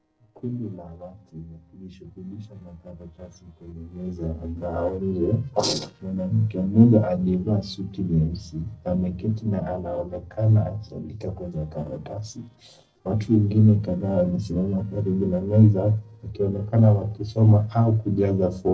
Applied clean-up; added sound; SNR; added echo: neural separator model SepFormer DNS4.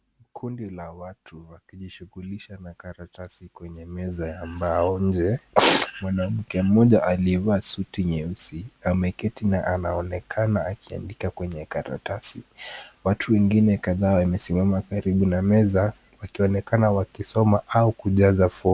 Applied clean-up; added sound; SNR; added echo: none; none; none; none.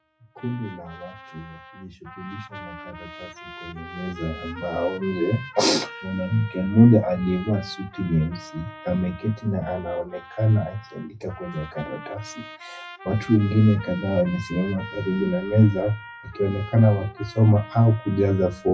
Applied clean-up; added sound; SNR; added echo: classical method WPE with log-MMSE.